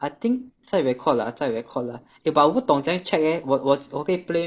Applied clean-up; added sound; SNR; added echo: neural separator model SepFormer DNS4.